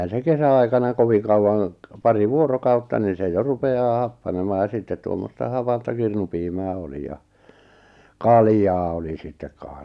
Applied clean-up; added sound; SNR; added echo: none; none; none; none.